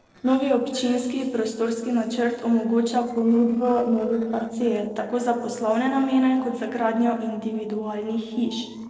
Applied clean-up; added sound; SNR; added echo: neural separator model SepFormer DNS4.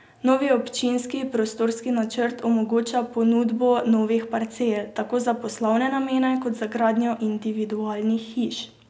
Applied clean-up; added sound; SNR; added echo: none; none; none; none.